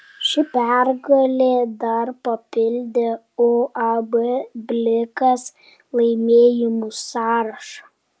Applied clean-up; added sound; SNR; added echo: none; none; none; none.